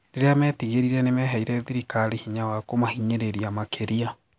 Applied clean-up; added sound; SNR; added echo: none; none; none; none.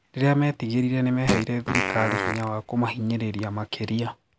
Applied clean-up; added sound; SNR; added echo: none; Fart; 3 dB; none.